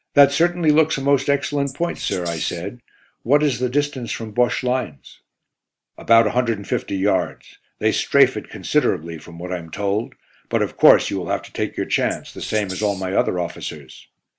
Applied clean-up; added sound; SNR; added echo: none; Wild animals; 15 dB; none.